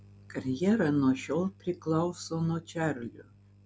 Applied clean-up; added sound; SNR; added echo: none; none; none; none.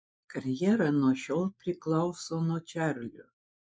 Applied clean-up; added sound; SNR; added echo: neural mask model Resemble Enhance denoiser.